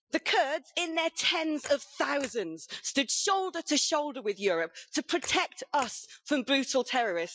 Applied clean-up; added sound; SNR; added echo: classical method Wiener filter.